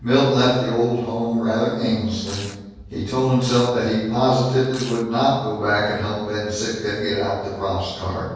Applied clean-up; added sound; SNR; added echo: none; Domestic sounds, home sounds; 18 dB; reverberation time 1.3 s.